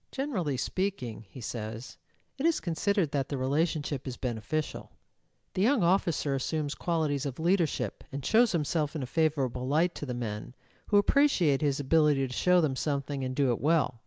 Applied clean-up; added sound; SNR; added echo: none; none; none; none.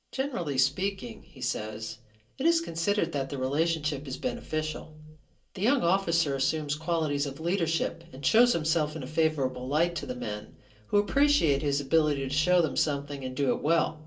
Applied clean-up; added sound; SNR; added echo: none; none; none; reverberation time 0.2 s.